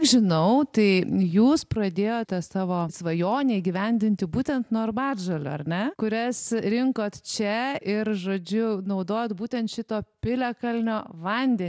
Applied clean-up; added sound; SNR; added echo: none; none; none; none.